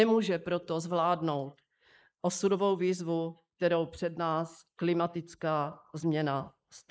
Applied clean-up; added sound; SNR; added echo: neural mask model Resemble Enhance denoiser.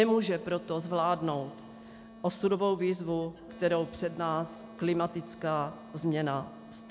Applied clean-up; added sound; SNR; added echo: none; Wind instrument, woodwind instrument; 19 dB; none.